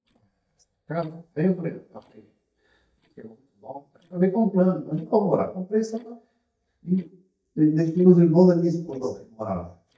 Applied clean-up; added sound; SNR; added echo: neural mask model DeepFilterNet 3.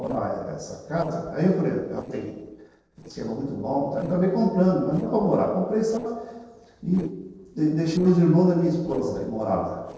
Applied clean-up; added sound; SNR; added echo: neural separator model SepFormer DNS4.